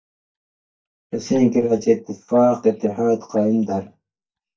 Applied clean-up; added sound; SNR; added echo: neural mask model DeepFilterNet 3.